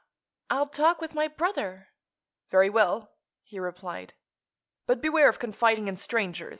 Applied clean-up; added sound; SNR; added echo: none; none; none; none.